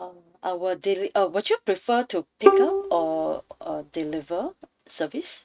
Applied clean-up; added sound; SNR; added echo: neural mask model RNNoise.